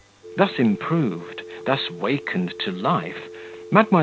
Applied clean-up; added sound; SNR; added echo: none; Telephone; 16 dB; none.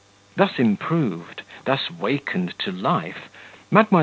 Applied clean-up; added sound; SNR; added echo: none; none; none; none.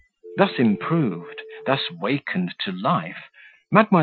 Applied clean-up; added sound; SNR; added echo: classical method Wiener filter.